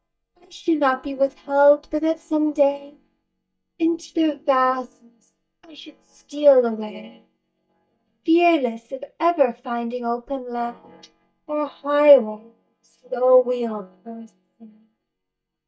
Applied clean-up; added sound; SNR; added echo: neural mask model DeepFilterNet 3.